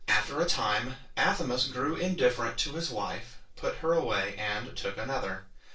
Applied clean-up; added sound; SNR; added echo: neural separator model SepFormer DNS4.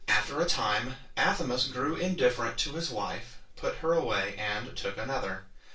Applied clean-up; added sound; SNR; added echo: none; Buzz; 19 dB; reverberation time 0.2 s.